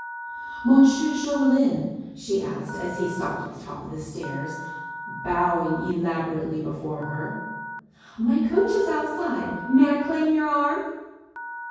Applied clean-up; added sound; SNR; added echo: none; Telephone; 13 dB; reverberation time 1.3 s.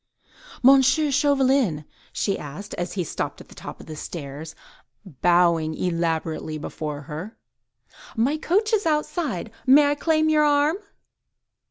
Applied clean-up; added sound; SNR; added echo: none; none; none; none.